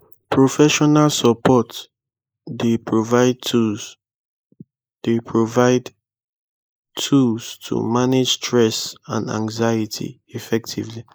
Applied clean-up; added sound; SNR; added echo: neural mask model Resemble Enhance denoiser.